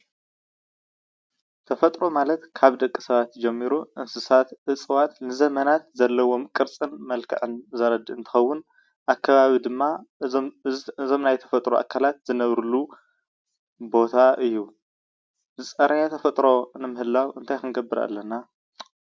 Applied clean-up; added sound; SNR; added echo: none; none; none; none.